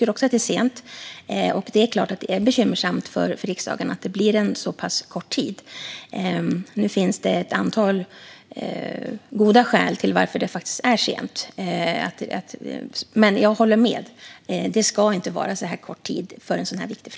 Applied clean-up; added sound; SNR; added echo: none; none; none; none.